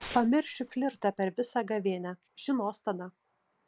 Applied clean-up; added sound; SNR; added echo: none; Tearing; 17 dB; none.